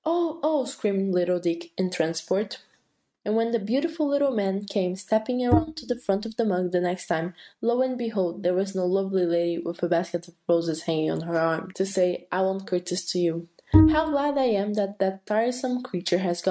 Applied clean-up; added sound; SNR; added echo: neural mask model RNNoise.